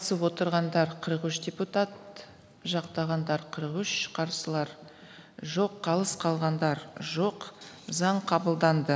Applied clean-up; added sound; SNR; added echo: none; none; none; none.